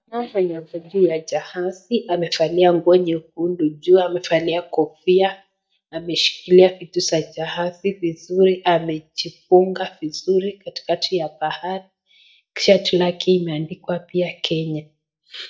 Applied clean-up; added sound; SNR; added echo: neural mask model DeepFilterNet 3.